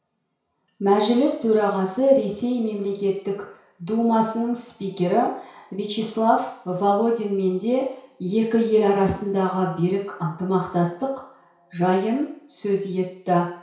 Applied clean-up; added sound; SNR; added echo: none; none; none; reverberation time 0.6 s.